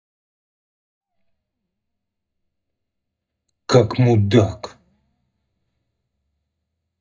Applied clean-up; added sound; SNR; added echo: neural mask model DeepFilterNet 3.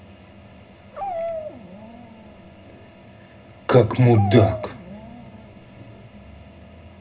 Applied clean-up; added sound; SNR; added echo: none; Dog; 11 dB; reverberation time 0.2 s.